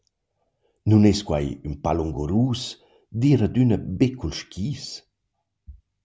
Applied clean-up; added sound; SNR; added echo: none; none; none; none.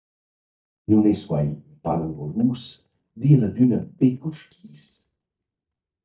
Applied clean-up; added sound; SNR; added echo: neural mask model DeepFilterNet 3.